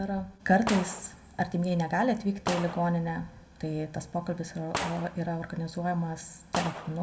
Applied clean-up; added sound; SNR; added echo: none; Gunshot, gunfire; 10 dB; reverberation time 0.3 s.